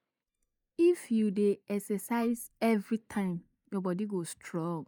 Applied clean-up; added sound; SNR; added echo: neural mask model DeepFilterNet 3.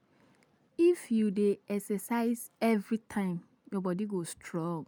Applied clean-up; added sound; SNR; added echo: none; none; none; none.